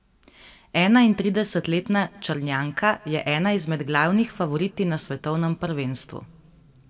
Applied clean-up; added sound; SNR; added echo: none; none; none; reverberation time 0.6 s.